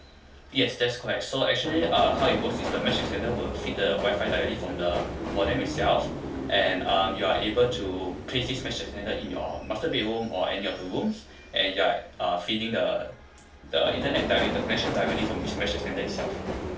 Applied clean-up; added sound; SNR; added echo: none; Subway, metro, underground; 6 dB; reverberation time 0.3 s.